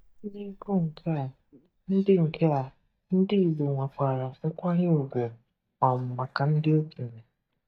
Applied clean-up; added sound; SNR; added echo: neural mask model DeepFilterNet 3.